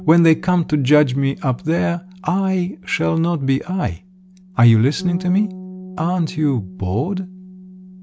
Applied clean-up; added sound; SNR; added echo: none; Bass guitar; 17 dB; none.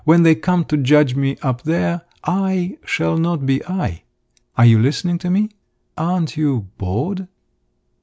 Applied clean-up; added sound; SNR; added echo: none; none; none; none.